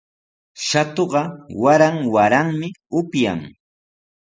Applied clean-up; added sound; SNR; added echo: none; none; none; none.